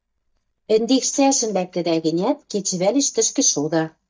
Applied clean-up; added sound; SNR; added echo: neural mask model DeepFilterNet 3.